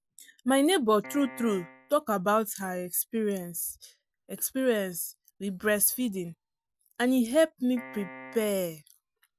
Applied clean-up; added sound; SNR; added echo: none; Piano; 16 dB; none.